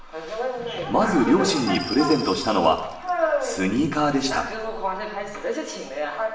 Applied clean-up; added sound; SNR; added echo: none; Glass; 15 dB; reverberation time 0.8 s.